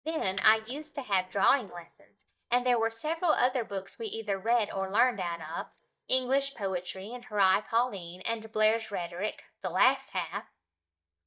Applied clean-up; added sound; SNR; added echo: neural mask model DeepFilterNet 3.